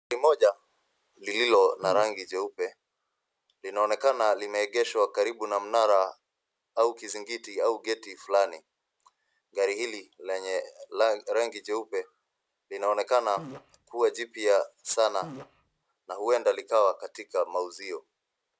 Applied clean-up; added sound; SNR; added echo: none; Fart; 16 dB; none.